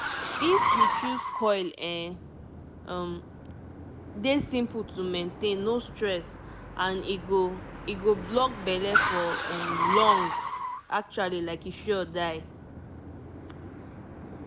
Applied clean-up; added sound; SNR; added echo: none; Car; 1 dB; none.